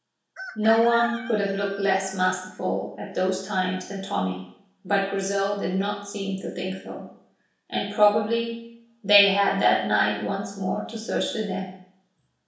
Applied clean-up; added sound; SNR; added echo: none; Chicken, rooster; 12 dB; reverberation time 0.6 s.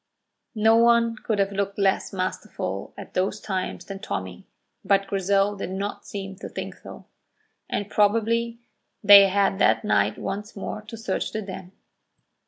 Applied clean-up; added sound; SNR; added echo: none; none; none; none.